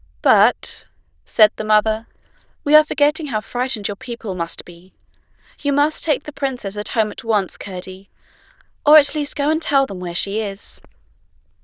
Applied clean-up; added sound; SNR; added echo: neural diffusion model UNIVERSE++.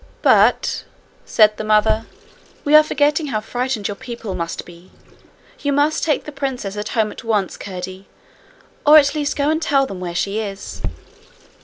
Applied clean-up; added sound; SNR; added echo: none; Sink (filling or washing) / Water tap, faucet; 13 dB; none.